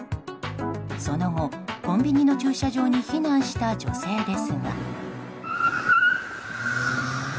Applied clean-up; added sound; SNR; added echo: none; Wind instrument, woodwind instrument; 19 dB; none.